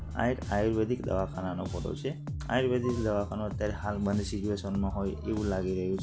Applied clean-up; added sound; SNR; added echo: none; Bass guitar; 7 dB; none.